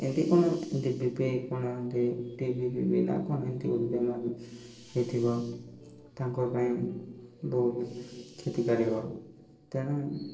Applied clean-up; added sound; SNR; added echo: neural separator model SepFormer DNS4.